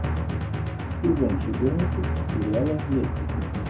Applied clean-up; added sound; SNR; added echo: none; Drum; -1 dB; reverberation time 0.4 s.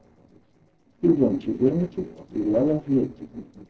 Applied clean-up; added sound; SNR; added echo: neural separator model SepFormer DNS4.